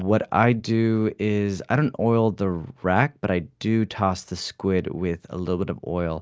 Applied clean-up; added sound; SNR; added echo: none; none; none; none.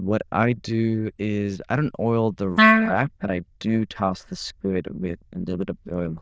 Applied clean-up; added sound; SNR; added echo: neural diffusion model UNIVERSE++.